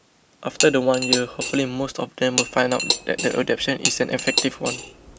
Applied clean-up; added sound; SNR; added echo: none; Cutlery, silverware / Dishes, pots, and pans; 4 dB; none.